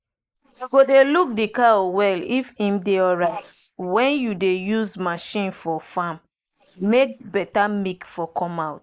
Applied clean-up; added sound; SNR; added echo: neural mask model Resemble Enhance denoiser.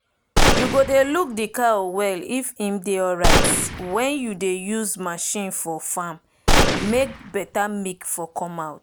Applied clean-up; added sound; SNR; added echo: none; Gunshot, gunfire; -3 dB; none.